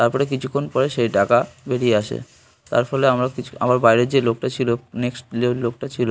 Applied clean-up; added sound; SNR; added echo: none; none; none; none.